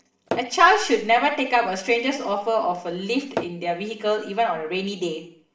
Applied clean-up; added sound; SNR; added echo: none; Tap / Hammer; 11 dB; reverberation time 0.6 s.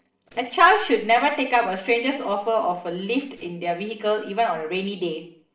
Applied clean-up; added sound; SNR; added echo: neural separator model SepFormer DNS4.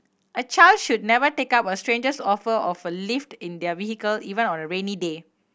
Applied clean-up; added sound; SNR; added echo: none; none; none; none.